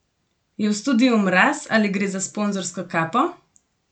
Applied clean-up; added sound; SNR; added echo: none; none; none; none.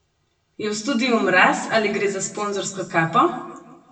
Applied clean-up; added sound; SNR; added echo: none; none; none; reverberation time 1.1 s.